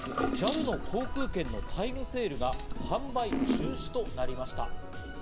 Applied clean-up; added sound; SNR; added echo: none; Drip / Sink (filling or washing) / Water tap, faucet; -2 dB; none.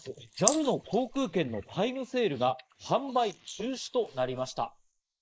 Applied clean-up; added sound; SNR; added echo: neural mask model Resemble Enhance denoiser.